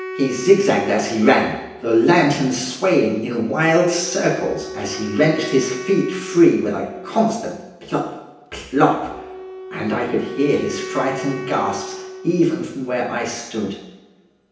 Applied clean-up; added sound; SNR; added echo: none; Wind instrument, woodwind instrument; 14 dB; reverberation time 0.9 s.